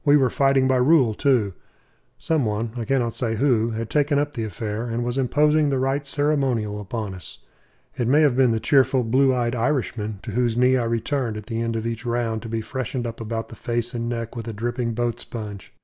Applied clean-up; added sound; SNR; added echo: none; none; none; none.